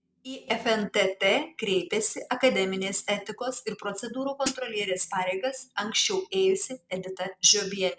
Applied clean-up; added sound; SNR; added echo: neural separator model SepFormer DNS4.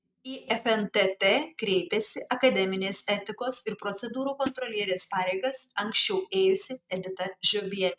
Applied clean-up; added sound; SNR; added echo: neural mask model RNNoise.